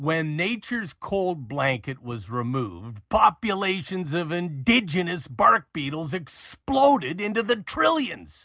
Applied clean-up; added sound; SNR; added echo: none; none; none; none.